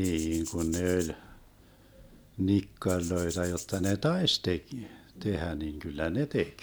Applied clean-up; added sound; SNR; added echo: none; Rattle (instrument); 13 dB; none.